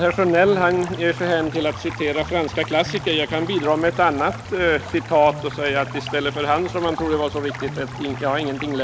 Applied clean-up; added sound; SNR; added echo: none; Bass guitar + Stream; 11 dB; none.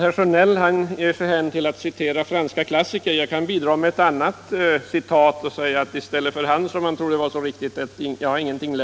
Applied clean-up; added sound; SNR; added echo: none; none; none; none.